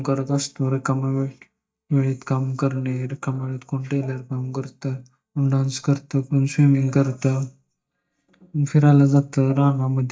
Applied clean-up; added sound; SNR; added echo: neural mask model DeepFilterNet 3.